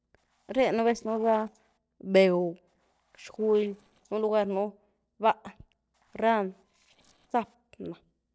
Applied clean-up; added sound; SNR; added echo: neural separator model SepFormer DNS4.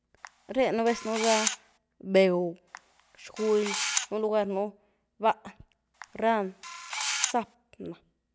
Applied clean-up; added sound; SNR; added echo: none; Camera; 5 dB; none.